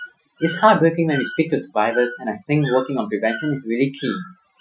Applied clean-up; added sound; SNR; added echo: classical method Wiener filter.